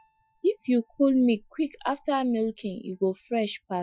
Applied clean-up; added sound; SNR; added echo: classical method Wiener filter.